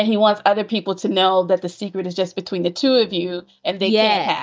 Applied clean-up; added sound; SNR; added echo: neural mask model DeepFilterNet 3.